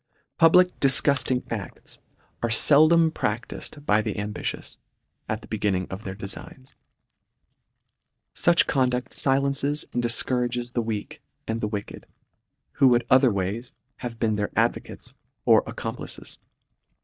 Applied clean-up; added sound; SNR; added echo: neural mask model DeepFilterNet 3.